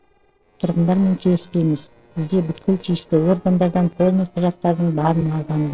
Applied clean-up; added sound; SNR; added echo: neural separator model SepFormer DNS4.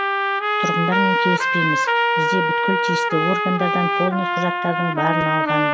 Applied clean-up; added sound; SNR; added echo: none; Trumpet; -4 dB; none.